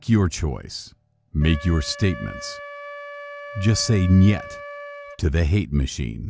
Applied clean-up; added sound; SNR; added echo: none; Wind instrument, woodwind instrument; 17 dB; none.